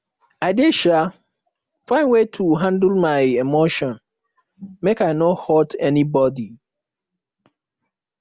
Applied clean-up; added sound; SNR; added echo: none; none; none; none.